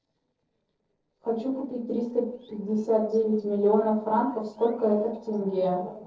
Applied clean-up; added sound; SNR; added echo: neural separator model SepFormer DNS4.